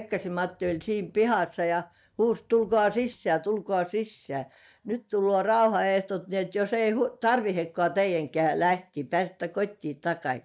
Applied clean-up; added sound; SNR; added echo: neural mask model DeepFilterNet 3.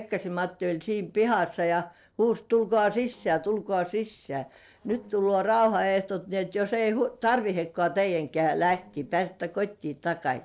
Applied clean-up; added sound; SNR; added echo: neural separator model SepFormer DNS4.